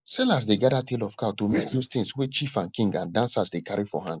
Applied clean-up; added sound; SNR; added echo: neural mask model Resemble Enhance denoiser.